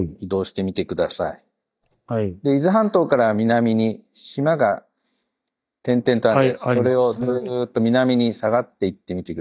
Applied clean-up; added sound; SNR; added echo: neural mask model DeepFilterNet 3.